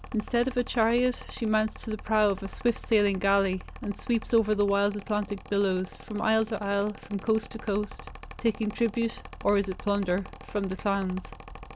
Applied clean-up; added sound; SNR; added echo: none; Mechanical fan; 15 dB; none.